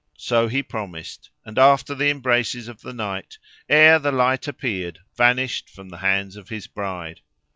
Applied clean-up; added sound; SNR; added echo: none; none; none; none.